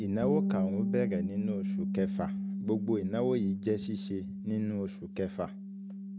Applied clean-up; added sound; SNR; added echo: none; Bass guitar; 1 dB; none.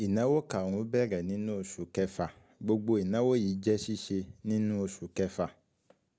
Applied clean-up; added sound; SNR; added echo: none; none; none; none.